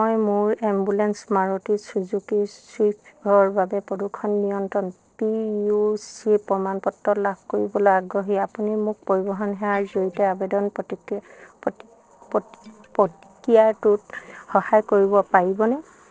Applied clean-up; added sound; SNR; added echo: neural separator model SepFormer DNS4.